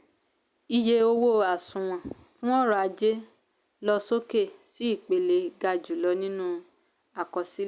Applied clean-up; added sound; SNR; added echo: none; none; none; none.